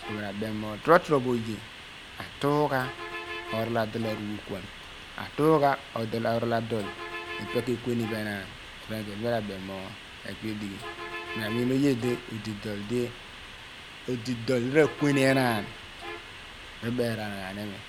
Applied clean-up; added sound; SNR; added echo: none; Bus; 12 dB; none.